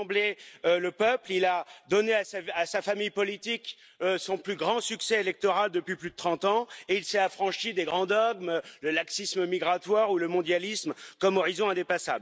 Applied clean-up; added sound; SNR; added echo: none; none; none; none.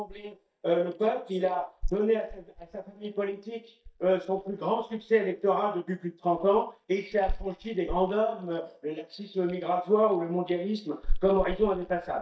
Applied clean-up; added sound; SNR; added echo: neural mask model DeepFilterNet 3.